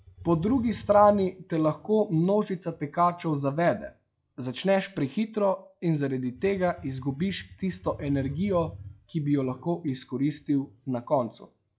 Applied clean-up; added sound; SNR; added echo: classical method log-MMSE.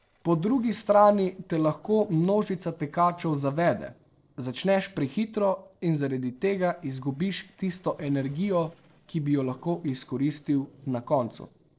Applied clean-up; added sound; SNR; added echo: neural separator model SepFormer DNS4.